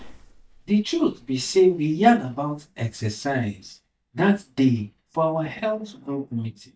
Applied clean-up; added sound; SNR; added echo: neural mask model DeepFilterNet 3.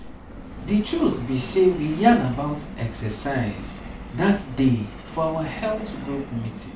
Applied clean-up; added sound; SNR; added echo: none; Subway, metro, underground; 12 dB; reverberation time 0.3 s.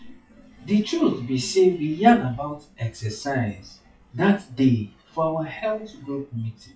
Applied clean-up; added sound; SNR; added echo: classical method WPE with log-MMSE.